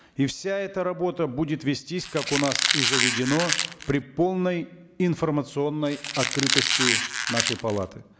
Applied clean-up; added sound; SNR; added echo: none; Squeak; -1 dB; none.